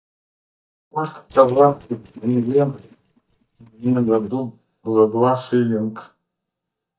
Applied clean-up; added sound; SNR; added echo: neural mask model DeepFilterNet 3.